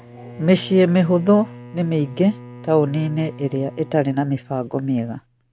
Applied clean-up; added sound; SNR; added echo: none; Bowed string instrument; 18 dB; none.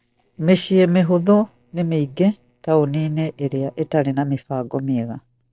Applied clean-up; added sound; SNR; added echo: neural separator model SepFormer DNS4.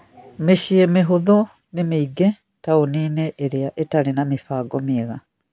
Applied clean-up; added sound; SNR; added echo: none; none; none; none.